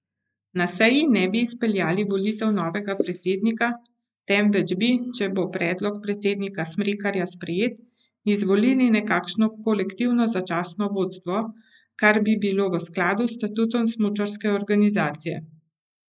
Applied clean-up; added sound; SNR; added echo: neural mask model Resemble Enhance denoiser.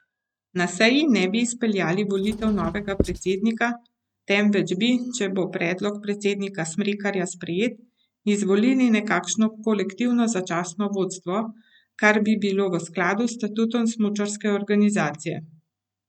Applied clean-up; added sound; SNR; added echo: neural mask model RNNoise.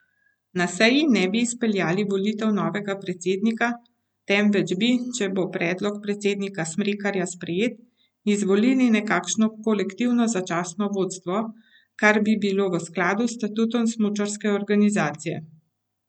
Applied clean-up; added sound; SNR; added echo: none; none; none; none.